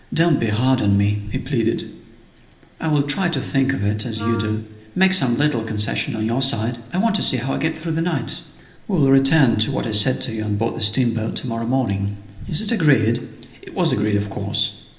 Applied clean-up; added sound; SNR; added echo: none; Wind instrument, woodwind instrument; 14 dB; reverberation time 0.8 s.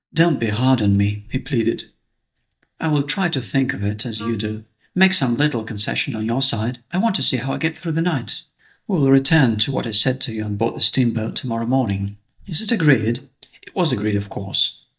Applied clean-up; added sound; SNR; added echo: neural mask model DeepFilterNet 3.